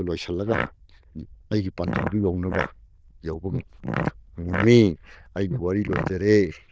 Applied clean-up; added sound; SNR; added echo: neural diffusion model UNIVERSE++.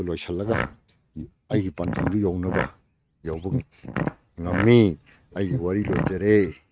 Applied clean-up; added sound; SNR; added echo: neural mask model RNNoise.